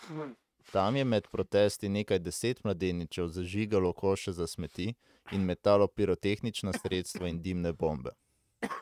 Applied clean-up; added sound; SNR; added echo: neural mask model RNNoise.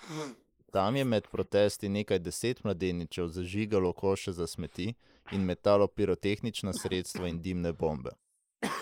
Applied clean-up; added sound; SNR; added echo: neural mask model Resemble Enhance denoiser.